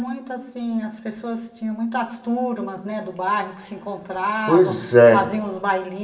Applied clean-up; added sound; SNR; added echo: none; none; none; reverberation time 0.7 s.